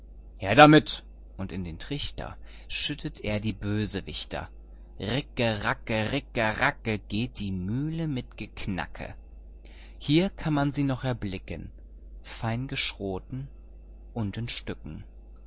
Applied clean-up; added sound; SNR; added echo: none; none; none; none.